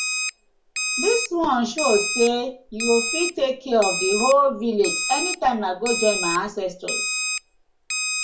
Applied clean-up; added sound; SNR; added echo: none; Alarm; 4 dB; reverberation time 0.2 s.